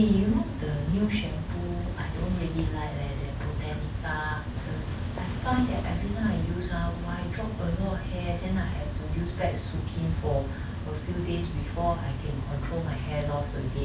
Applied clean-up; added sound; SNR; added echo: none; none; none; none.